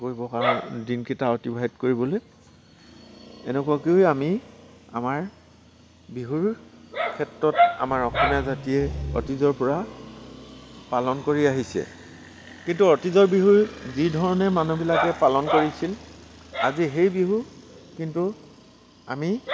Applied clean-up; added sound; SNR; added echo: none; Growling; 9 dB; none.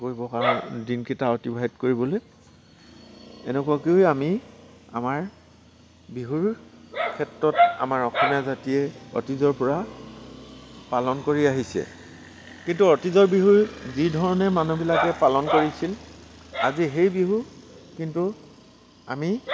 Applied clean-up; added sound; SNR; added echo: none; none; none; none.